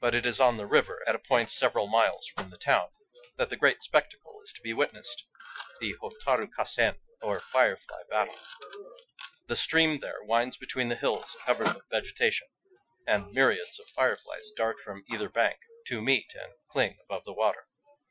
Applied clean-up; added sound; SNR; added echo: classical method Wiener filter.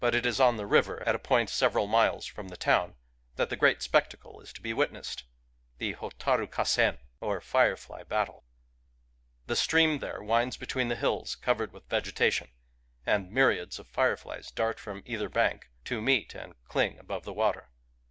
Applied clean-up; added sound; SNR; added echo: none; none; none; none.